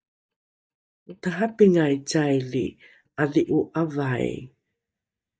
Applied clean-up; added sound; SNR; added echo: neural mask model DeepFilterNet 3.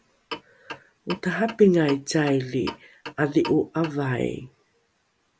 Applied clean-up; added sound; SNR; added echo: none; Clock; 14 dB; none.